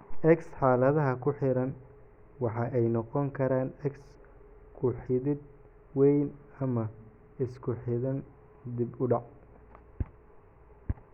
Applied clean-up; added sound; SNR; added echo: none; none; none; none.